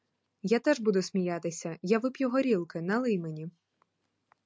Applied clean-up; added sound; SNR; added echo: none; none; none; none.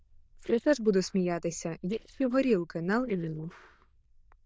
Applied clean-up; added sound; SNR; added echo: neural diffusion model UNIVERSE++.